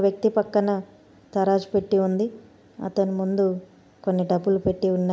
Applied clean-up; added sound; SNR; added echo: none; none; none; none.